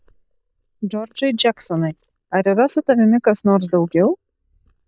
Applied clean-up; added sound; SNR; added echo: neural mask model DeepFilterNet 3.